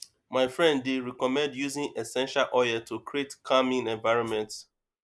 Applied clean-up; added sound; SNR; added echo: neural mask model Resemble Enhance denoiser.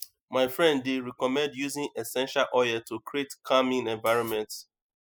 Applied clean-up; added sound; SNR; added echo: classical method spectral subtraction.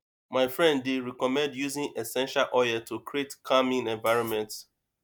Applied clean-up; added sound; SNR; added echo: neural mask model DeepFilterNet 3.